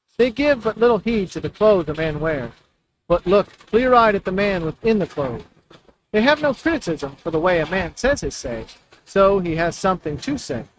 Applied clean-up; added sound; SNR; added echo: neural mask model RNNoise.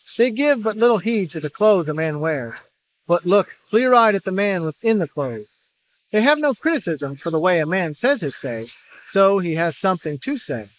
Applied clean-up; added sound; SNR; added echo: neural mask model Resemble Enhance denoiser.